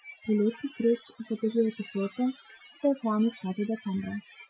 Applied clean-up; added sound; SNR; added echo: classical method Wiener filter.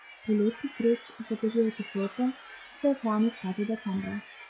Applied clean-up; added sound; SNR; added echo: classical method log-MMSE.